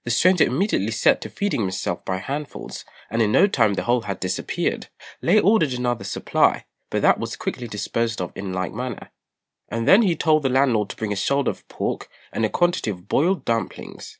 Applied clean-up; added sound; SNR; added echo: none; none; none; none.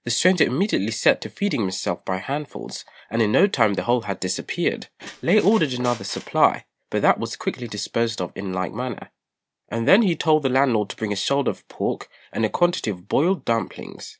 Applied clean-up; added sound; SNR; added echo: none; Squeak; 17 dB; none.